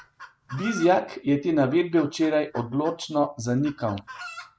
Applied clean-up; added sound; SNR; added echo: none; Chicken, rooster; 19 dB; none.